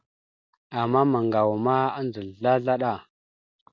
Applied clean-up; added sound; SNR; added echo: none; none; none; none.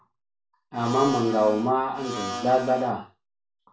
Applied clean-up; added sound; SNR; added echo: none; Domestic sounds, home sounds; 8 dB; reverberation time 0.3 s.